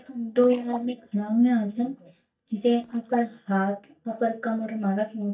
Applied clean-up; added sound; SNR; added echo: neural mask model DeepFilterNet 3.